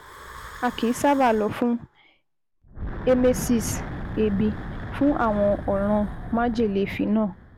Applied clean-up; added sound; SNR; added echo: none; Wind / Breathing; 11 dB; none.